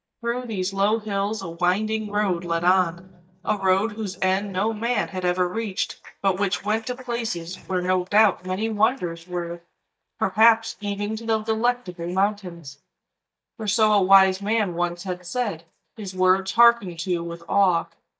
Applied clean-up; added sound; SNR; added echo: neural mask model DeepFilterNet 3.